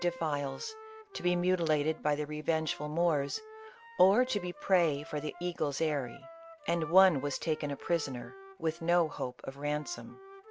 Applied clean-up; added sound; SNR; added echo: none; Wind instrument, woodwind instrument; 18 dB; none.